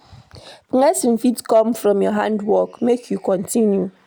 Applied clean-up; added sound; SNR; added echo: none; none; none; none.